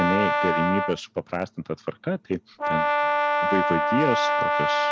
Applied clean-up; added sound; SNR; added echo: none; Brass instrument; -3 dB; none.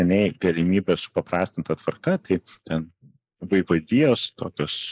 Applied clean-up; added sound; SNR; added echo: neural mask model Resemble Enhance denoiser.